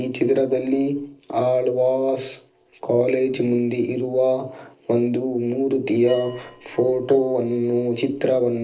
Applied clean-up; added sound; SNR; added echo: neural separator model SepFormer DNS4.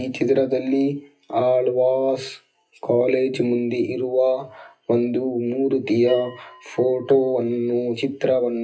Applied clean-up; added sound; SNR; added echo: classical method WPE with log-MMSE.